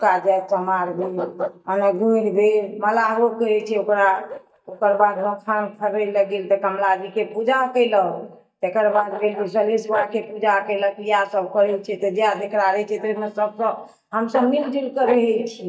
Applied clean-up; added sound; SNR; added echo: neural mask model DeepFilterNet 3.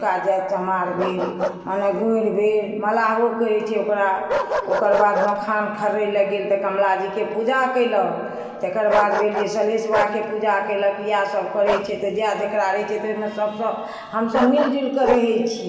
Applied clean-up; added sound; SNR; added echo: none; Bark; 9 dB; reverberation time 0.6 s.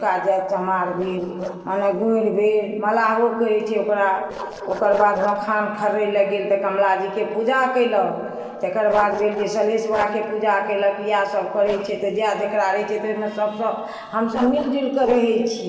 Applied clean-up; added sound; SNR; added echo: neural separator model SepFormer DNS4.